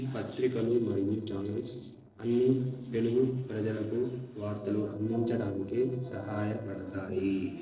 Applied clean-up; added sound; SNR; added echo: neural separator model SepFormer DNS4.